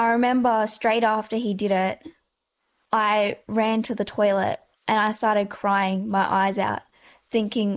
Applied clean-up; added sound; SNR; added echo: neural mask model Resemble Enhance denoiser.